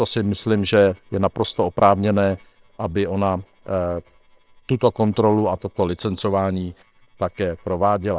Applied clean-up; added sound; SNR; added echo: neural separator model SepFormer WHAM!.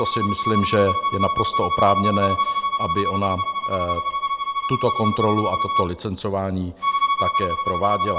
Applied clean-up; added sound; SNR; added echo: none; Bowed string instrument; 0 dB; none.